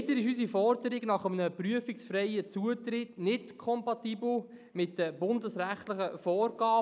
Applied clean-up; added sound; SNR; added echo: neural mask model Resemble Enhance denoiser.